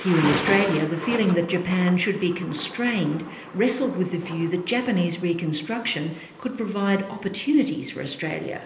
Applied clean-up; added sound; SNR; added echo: none; Thunder; 11 dB; reverberation time 0.8 s.